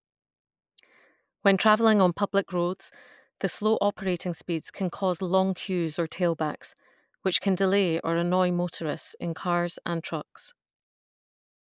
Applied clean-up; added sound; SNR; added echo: neural mask model Resemble Enhance denoiser.